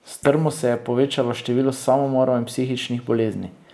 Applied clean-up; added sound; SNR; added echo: neural mask model Resemble Enhance denoiser.